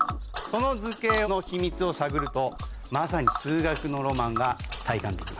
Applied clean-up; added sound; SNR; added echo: none; Tick; 6 dB; none.